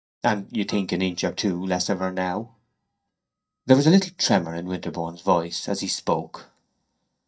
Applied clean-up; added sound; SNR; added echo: neural mask model DeepFilterNet 3.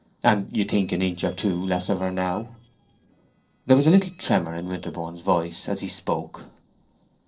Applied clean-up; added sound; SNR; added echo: neural separator model SepFormer DNS4.